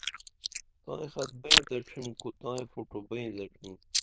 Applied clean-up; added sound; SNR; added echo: neural diffusion model UNIVERSE++.